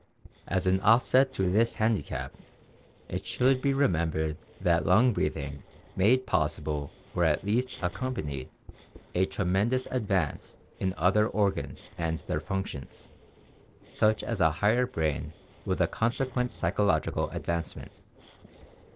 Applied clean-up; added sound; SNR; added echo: neural separator model SepFormer DNS4.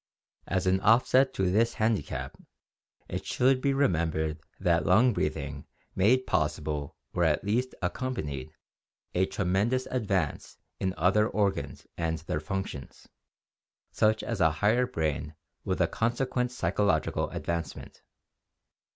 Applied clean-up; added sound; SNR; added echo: none; none; none; none.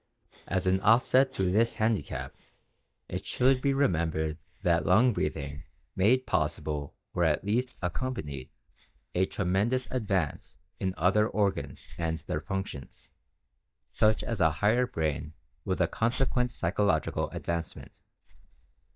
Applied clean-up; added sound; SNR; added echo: neural mask model DeepFilterNet 3.